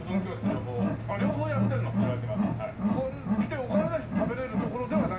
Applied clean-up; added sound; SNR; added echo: none; Wild animals; -5 dB; reverberation time 0.4 s.